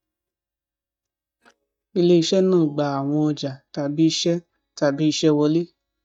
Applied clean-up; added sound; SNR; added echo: neural mask model DeepFilterNet 3.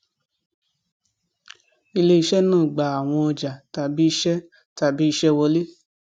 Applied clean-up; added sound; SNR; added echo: none; none; none; none.